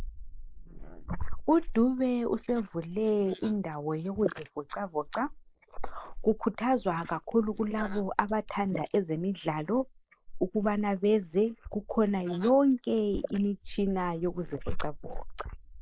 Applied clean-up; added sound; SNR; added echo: neural mask model Resemble Enhance denoiser.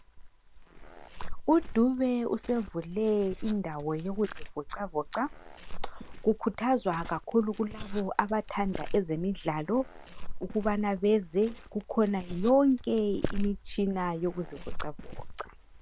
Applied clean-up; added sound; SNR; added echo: neural separator model SepFormer WHAM!.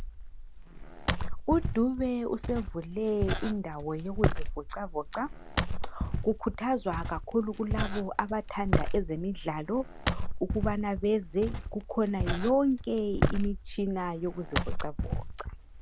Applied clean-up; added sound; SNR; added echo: none; Walk, footsteps; 1 dB; none.